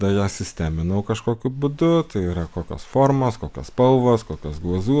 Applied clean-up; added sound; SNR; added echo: none; none; none; none.